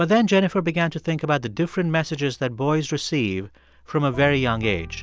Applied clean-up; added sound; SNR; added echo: none; none; none; none.